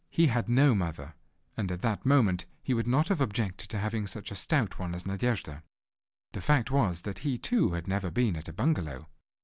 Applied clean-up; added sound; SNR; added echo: none; none; none; none.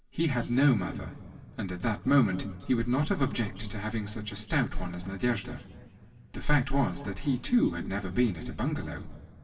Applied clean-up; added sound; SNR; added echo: none; none; none; reverberation time 2.4 s.